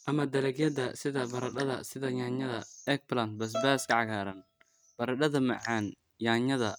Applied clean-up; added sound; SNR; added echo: neural mask model RNNoise.